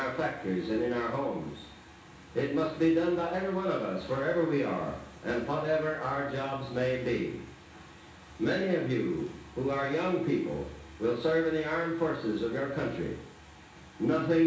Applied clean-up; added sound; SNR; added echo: none; none; none; reverberation time 0.6 s.